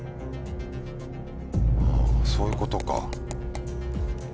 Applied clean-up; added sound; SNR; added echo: none; Bowed string instrument; 15 dB; none.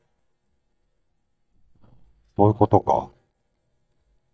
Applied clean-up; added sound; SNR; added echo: neural mask model DeepFilterNet 3.